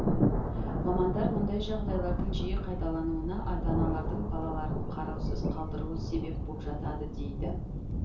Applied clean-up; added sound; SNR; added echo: none; Thunder; -4 dB; reverberation time 0.6 s.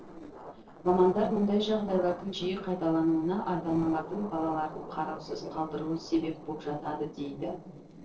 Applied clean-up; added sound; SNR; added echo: neural separator model SepFormer DNS4.